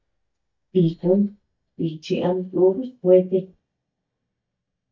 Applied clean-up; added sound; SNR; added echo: neural mask model DeepFilterNet 3.